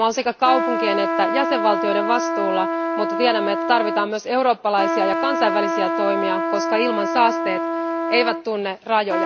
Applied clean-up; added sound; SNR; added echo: none; Trumpet; 1 dB; none.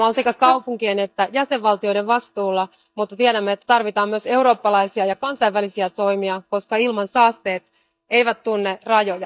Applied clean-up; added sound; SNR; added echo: neural mask model DeepFilterNet 3.